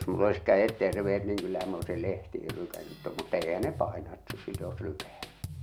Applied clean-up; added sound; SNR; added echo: none; Drum kit; 10 dB; none.